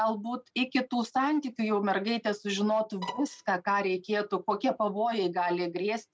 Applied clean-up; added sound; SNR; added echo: neural mask model RNNoise.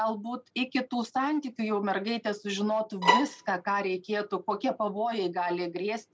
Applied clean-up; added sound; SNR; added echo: none; Bowed string instrument; -4 dB; none.